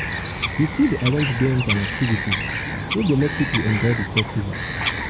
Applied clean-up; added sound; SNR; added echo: none; Bird vocalization, bird call, bird song; 3 dB; none.